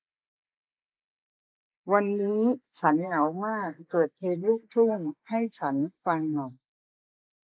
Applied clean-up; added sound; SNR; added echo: neural mask model Resemble Enhance denoiser.